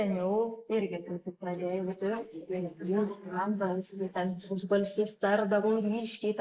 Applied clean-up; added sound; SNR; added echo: neural mask model Resemble Enhance denoiser.